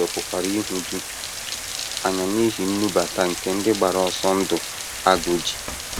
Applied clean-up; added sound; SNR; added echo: none; Rain; 7 dB; none.